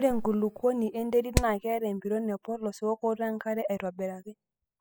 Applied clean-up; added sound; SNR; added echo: classical method spectral subtraction.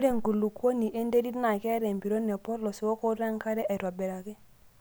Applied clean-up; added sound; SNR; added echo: none; none; none; none.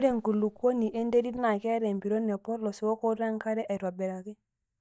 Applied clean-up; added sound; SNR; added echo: neural mask model DeepFilterNet 3.